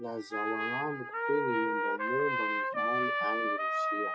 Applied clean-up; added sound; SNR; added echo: classical method WPE with log-MMSE.